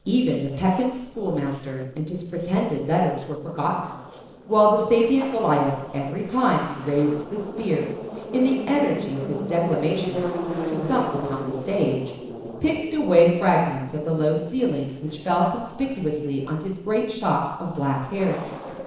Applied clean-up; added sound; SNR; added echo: neural separator model SepFormer DNS4.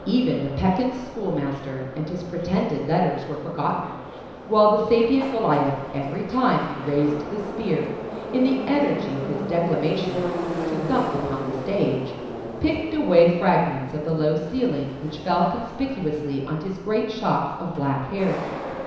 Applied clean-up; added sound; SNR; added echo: none; Subway, metro, underground; 9 dB; reverberation time 1.0 s.